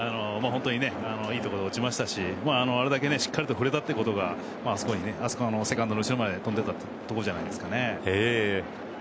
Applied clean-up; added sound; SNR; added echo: none; Fart; 19 dB; none.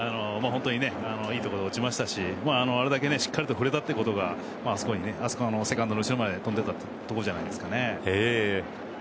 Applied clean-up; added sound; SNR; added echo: none; none; none; none.